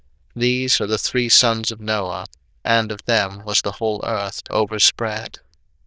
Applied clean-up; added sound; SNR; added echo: neural diffusion model UNIVERSE++.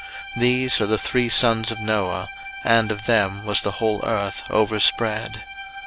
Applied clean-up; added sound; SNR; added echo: none; Bowed string instrument; 15 dB; none.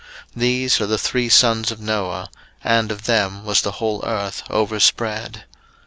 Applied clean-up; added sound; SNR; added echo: none; none; none; none.